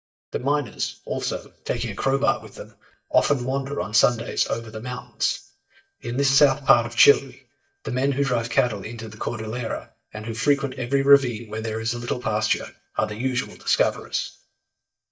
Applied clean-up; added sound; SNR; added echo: neural mask model DeepFilterNet 3.